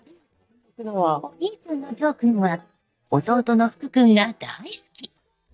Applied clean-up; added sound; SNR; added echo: neural mask model DeepFilterNet 3.